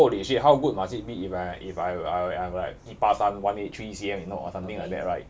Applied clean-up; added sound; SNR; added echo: none; none; none; none.